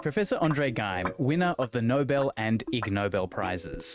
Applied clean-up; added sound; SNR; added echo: neural mask model RNNoise.